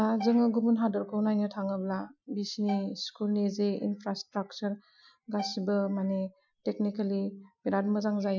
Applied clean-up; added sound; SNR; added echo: classical method Wiener filter.